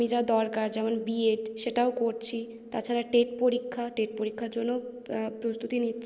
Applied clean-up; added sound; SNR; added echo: none; none; none; none.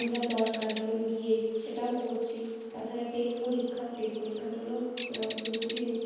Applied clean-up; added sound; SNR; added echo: none; Bird; -2 dB; reverberation time 1.2 s.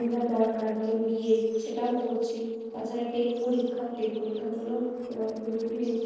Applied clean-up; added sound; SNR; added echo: neural separator model SepFormer DNS4.